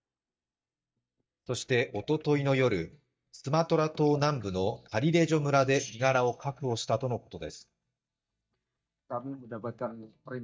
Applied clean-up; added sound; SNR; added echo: neural mask model DeepFilterNet 3.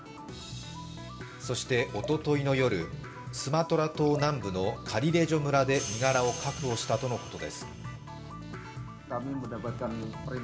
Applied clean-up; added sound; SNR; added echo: none; Liquid; 20 dB; reverberation time 1.6 s.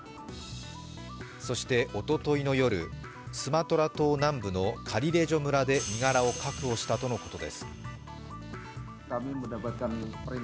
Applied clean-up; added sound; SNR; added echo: none; none; none; none.